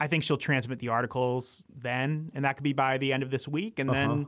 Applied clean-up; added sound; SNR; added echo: none; none; none; none.